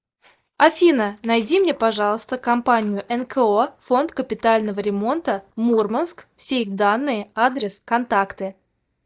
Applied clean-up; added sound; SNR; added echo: neural mask model DeepFilterNet 3.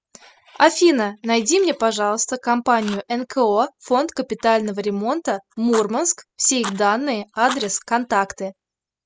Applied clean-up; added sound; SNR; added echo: classical method spectral subtraction.